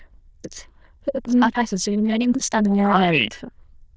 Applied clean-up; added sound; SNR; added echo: neural diffusion model UNIVERSE++.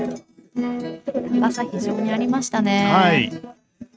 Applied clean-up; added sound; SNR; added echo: neural mask model RNNoise.